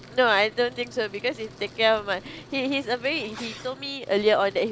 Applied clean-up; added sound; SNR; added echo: none; Truck + Sneeze; 19 dB; none.